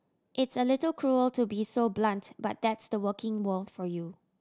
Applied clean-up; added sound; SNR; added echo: none; none; none; none.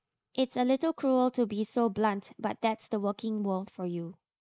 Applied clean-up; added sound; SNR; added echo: neural mask model Resemble Enhance denoiser.